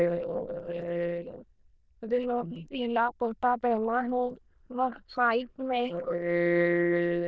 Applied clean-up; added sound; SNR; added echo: neural diffusion model UNIVERSE++.